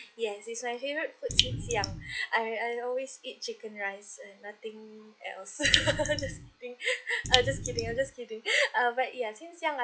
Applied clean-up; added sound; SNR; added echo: classical method log-MMSE.